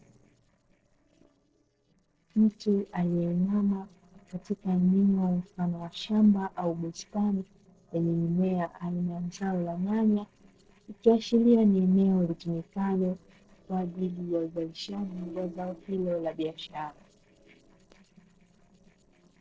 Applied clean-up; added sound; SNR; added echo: neural separator model SepFormer DNS4.